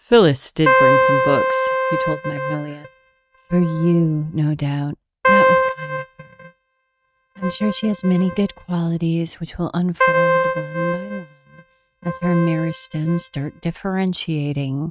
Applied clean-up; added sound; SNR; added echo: neural mask model RNNoise.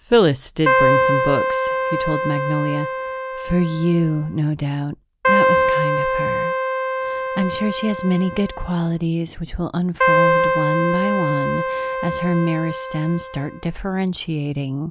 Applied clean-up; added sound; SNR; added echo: none; Keyboard (musical); -2 dB; none.